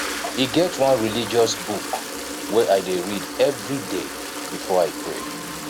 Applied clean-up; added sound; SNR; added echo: none; Toilet flush; 7 dB; none.